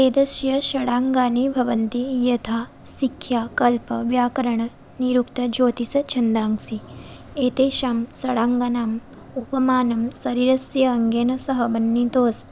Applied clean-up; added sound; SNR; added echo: none; none; none; none.